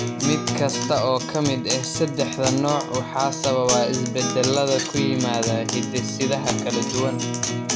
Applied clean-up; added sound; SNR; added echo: none; Acoustic guitar; 2 dB; none.